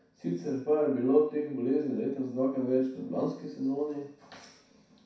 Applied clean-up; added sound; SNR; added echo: none; none; none; reverberation time 0.6 s.